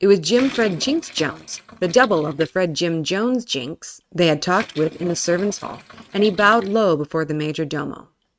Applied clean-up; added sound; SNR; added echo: neural mask model RNNoise.